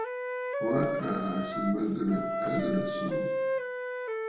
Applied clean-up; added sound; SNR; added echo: none; Wind instrument, woodwind instrument; 1 dB; reverberation time 0.8 s.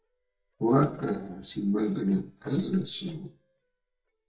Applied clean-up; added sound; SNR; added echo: neural mask model DeepFilterNet 3.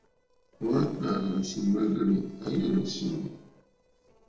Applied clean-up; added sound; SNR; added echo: neural separator model SepFormer DNS4.